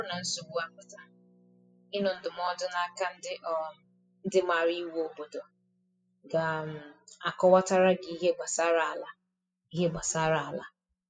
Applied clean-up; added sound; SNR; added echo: classical method spectral subtraction.